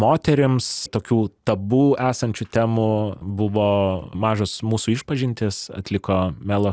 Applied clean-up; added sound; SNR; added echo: none; none; none; none.